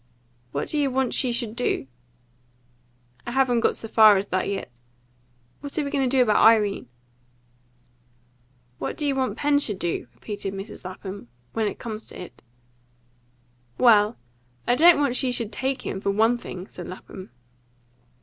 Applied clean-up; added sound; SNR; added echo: none; none; none; none.